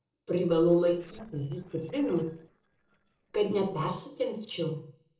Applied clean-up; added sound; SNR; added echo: neural separator model SepFormer DNS4.